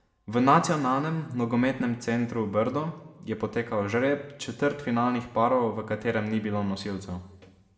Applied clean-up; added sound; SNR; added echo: none; none; none; reverberation time 0.8 s.